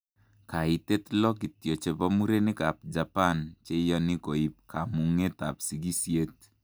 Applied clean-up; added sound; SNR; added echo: none; none; none; none.